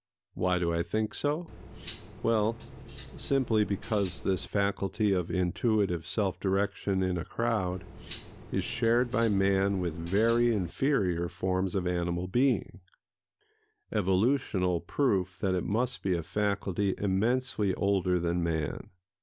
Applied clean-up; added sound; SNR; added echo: none; Cutlery, silverware; 13 dB; none.